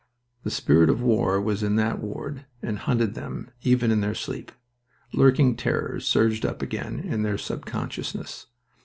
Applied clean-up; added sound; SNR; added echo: none; none; none; none.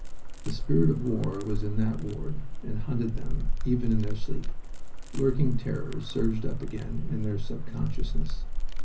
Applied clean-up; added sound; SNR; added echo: none; Crackle; -4 dB; reverberation time 0.4 s.